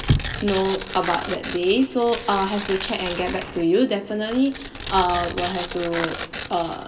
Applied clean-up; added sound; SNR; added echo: none; Tearing; 7 dB; reverberation time 2.7 s.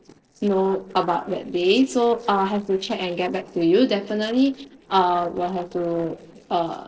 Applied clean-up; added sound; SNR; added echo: neural separator model SepFormer DNS4.